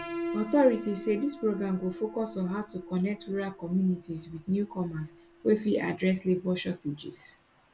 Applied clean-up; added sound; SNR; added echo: none; Piano; 13 dB; none.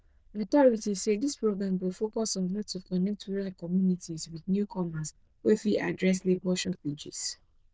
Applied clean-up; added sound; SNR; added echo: neural diffusion model UNIVERSE++.